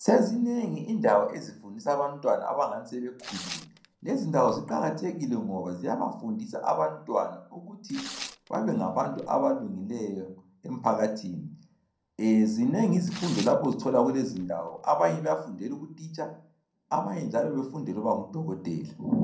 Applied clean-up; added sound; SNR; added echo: none; Tearing; 16 dB; reverberation time 0.6 s.